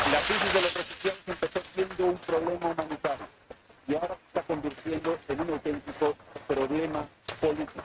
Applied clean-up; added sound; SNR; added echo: neural mask model RNNoise.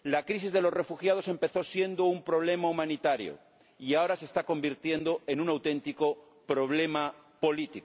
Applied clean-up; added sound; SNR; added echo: none; none; none; none.